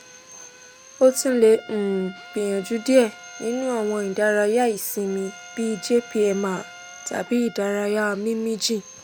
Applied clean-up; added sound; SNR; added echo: none; Trumpet + Drill; 19 dB; none.